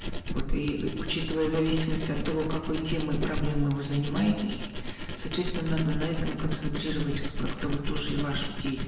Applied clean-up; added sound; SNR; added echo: none; Tools; 1 dB; reverberation time 1.0 s.